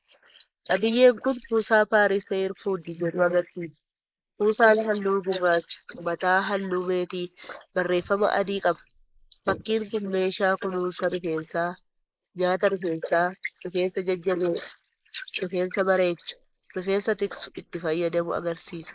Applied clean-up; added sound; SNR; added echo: neural mask model Resemble Enhance denoiser.